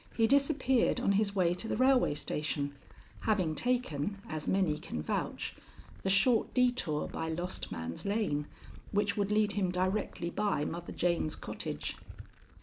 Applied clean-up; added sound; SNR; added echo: none; Glass; 18 dB; none.